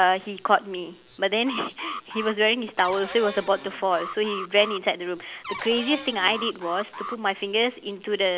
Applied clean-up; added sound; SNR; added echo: none; Alarm + Cupboard open or close / Door; 12 dB; none.